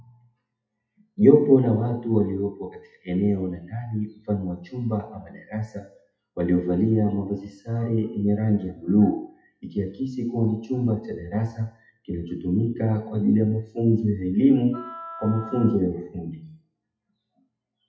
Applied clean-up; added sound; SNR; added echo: classical method WPE with log-MMSE.